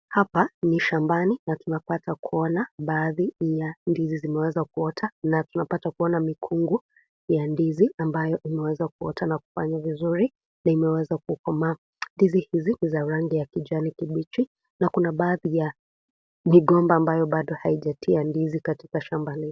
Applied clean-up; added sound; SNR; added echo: none; none; none; none.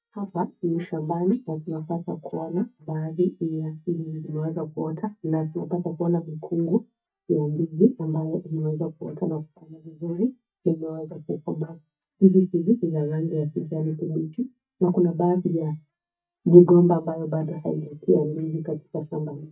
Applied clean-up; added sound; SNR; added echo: neural mask model DeepFilterNet 3.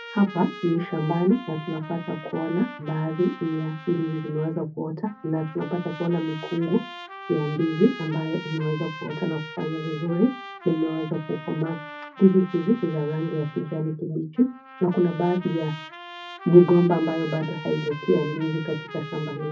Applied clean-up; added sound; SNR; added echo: none; Trumpet; 15 dB; reverberation time 0.3 s.